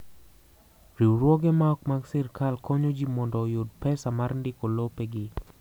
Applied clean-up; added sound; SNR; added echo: none; none; none; none.